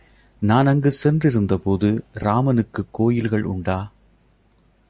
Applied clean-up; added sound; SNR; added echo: none; none; none; none.